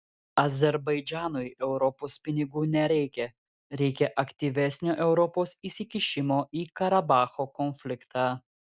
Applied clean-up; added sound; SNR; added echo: none; none; none; none.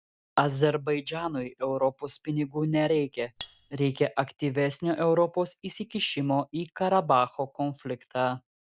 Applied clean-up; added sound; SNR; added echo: none; Cutlery, silverware; 18 dB; none.